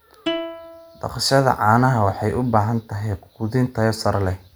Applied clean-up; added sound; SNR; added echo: none; Plucked string instrument; 13 dB; none.